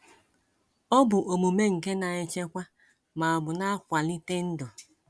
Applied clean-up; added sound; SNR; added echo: none; none; none; none.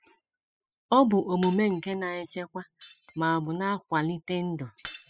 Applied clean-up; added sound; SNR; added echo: classical method spectral subtraction.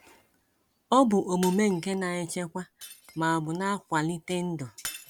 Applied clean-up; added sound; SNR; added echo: none; Shatter; 19 dB; none.